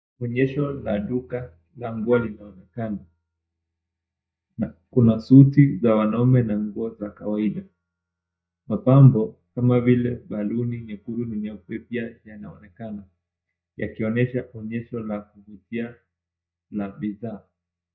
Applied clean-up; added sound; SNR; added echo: neural mask model DeepFilterNet 3.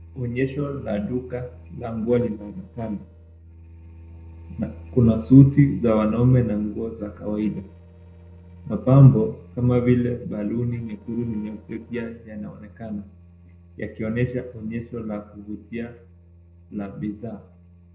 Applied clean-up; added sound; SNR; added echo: neural separator model SepFormer DNS4.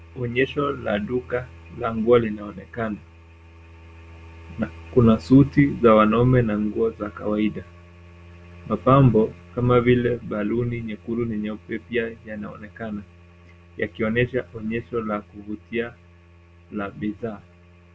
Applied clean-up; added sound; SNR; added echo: none; none; none; none.